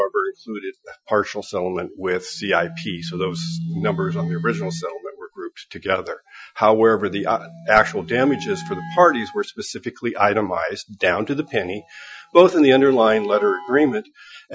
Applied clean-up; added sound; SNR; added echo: classical method Wiener filter.